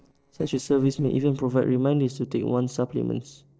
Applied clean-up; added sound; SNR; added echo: neural separator model SepFormer DNS4.